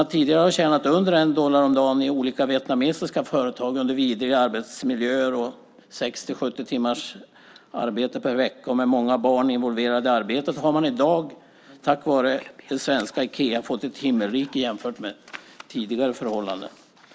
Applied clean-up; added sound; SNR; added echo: none; none; none; none.